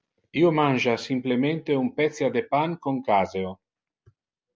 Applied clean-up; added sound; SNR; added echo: none; none; none; none.